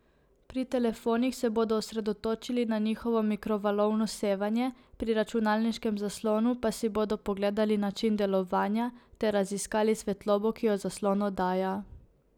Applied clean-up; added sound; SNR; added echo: none; none; none; none.